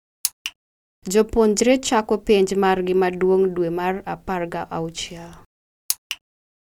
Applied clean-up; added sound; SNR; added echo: none; none; none; none.